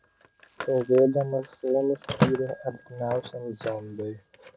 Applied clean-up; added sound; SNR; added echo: none; Telephone; 7 dB; none.